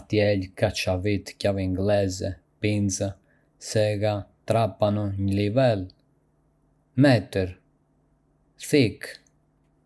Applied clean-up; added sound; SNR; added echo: none; none; none; none.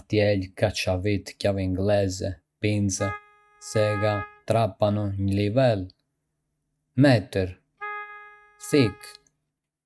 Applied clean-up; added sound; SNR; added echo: neural mask model RNNoise.